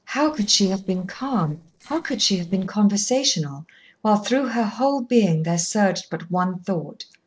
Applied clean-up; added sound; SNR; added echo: neural separator model SepFormer DNS4.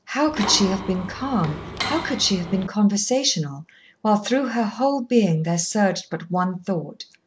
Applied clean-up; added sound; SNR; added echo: none; Mechanisms; 8 dB; none.